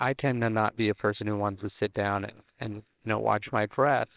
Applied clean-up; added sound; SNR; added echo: neural separator model SepFormer WHAMR!.